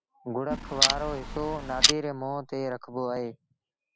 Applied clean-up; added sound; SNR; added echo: none; Clock; -4 dB; none.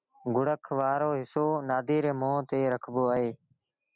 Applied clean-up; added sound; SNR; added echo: none; none; none; none.